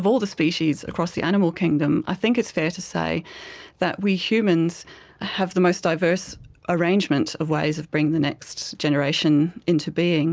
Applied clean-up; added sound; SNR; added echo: none; none; none; none.